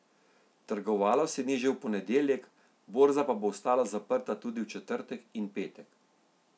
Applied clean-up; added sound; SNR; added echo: none; none; none; none.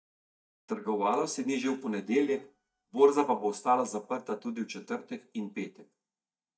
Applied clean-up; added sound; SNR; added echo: neural mask model DeepFilterNet 3.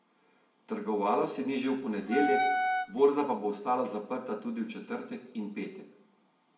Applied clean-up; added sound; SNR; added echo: none; Wind instrument, woodwind instrument; -1 dB; reverberation time 0.7 s.